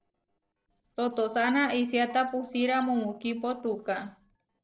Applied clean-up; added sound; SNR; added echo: neural separator model SepFormer DNS4.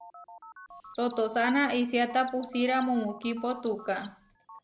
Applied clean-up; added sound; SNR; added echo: none; Chirp, tweet + Telephone; 20 dB; none.